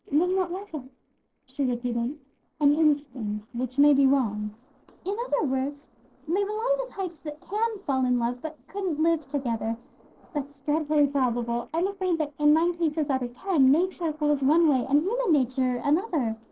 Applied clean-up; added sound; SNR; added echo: neural separator model SepFormer DNS4.